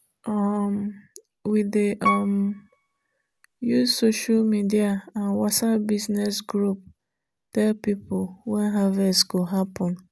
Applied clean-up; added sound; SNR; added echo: none; Piano; 7 dB; none.